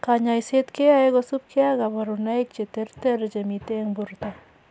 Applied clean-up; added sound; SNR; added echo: none; none; none; none.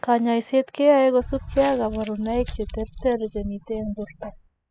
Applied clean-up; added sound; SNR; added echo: classical method spectral subtraction.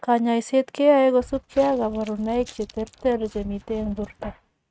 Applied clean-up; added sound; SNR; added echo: neural mask model RNNoise.